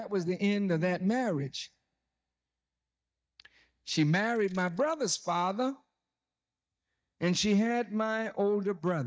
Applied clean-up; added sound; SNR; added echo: neural mask model DeepFilterNet 3.